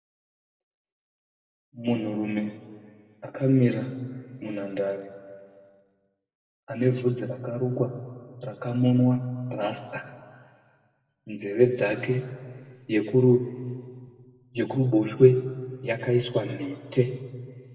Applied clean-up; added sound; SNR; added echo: none; none; none; reverberation time 1.7 s.